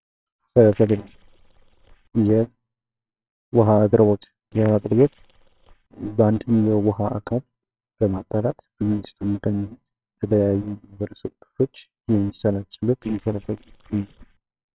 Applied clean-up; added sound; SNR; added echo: neural separator model SepFormer WHAMR!.